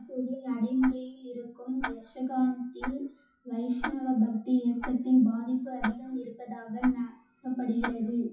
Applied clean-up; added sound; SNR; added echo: classical method WPE with log-MMSE.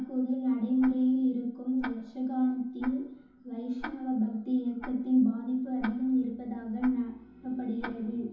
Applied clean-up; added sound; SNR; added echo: none; Tick-tock; 18 dB; reverberation time 2.8 s.